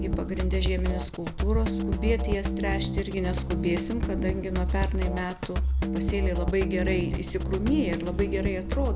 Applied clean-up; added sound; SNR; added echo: none; Drum kit; -2 dB; none.